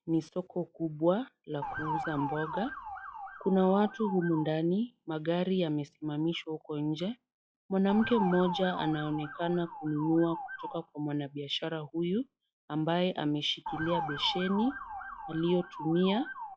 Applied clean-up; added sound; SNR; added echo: classical method log-MMSE.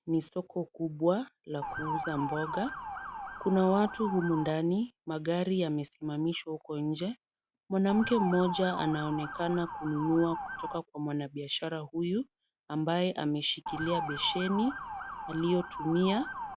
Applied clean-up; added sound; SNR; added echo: none; Motor vehicle (road) / Siren; 6 dB; none.